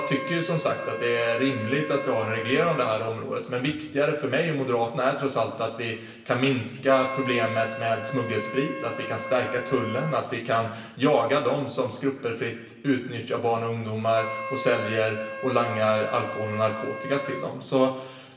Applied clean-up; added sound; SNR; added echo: none; Wind instrument, woodwind instrument; 11 dB; reverberation time 1.0 s.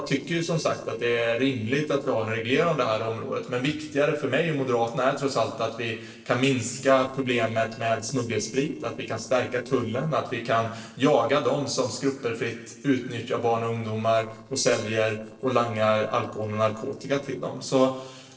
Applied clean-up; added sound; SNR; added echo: neural separator model SepFormer DNS4.